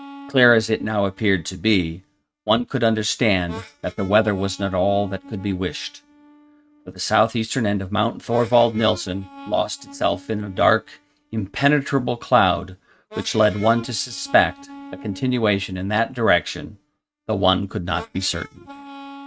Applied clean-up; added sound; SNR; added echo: neural mask model RNNoise.